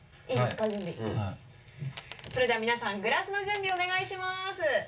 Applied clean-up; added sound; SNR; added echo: none; Coin (dropping); 15 dB; reverberation time 0.2 s.